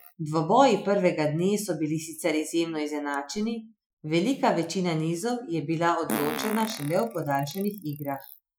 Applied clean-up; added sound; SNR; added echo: classical method Wiener filter.